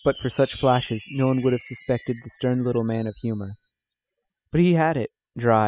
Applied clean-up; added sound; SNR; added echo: classical method spectral subtraction.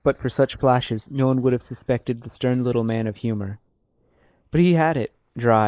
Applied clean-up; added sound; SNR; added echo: neural mask model Resemble Enhance denoiser.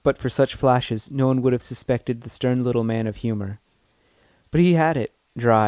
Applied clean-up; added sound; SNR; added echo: none; none; none; none.